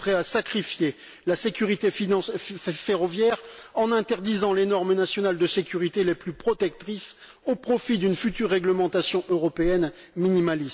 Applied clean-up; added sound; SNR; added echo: none; none; none; none.